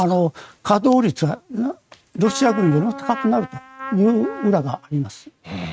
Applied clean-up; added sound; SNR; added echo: neural mask model RNNoise.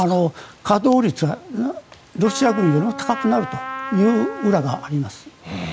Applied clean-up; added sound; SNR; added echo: none; Trumpet; 12 dB; none.